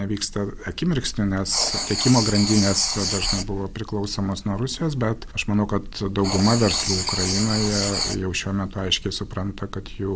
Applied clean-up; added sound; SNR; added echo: none; Writing; 7 dB; none.